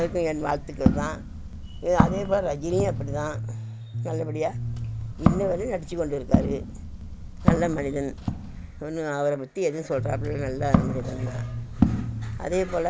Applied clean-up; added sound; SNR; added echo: none; Bass guitar + Walk, footsteps; -1 dB; none.